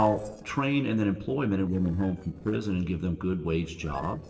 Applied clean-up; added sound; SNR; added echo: neural separator model SepFormer DNS4.